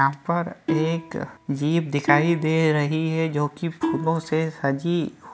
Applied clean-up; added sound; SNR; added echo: none; Plucked string instrument; 8 dB; none.